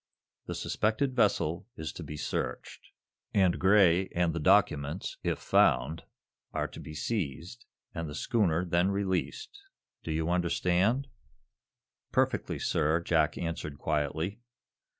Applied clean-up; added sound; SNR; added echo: none; none; none; none.